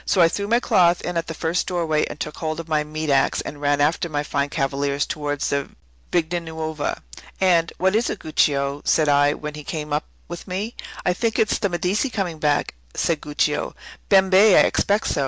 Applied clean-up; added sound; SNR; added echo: none; none; none; none.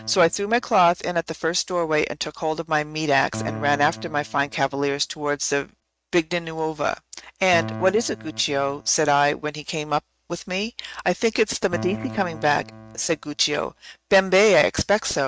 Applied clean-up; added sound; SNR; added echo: neural mask model RNNoise.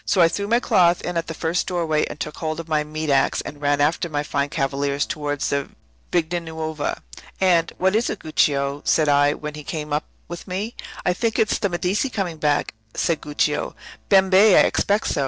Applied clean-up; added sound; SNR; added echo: neural separator model SepFormer DNS4.